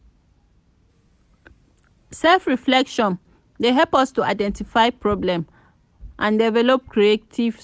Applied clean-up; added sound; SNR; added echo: none; none; none; none.